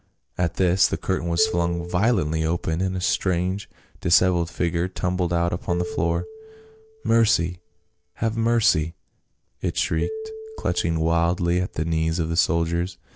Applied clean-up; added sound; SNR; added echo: none; Marimba, xylophone; 16 dB; none.